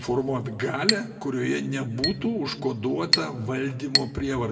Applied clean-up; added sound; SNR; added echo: none; Chink, clink; 4 dB; reverberation time 1.0 s.